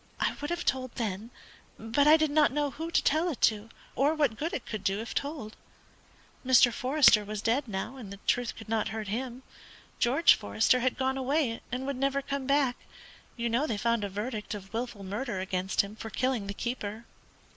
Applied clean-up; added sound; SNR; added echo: none; none; none; none.